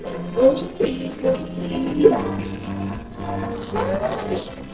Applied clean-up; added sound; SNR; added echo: neural separator model SepFormer DNS4.